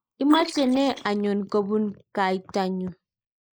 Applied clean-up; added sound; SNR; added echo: neural mask model Resemble Enhance denoiser.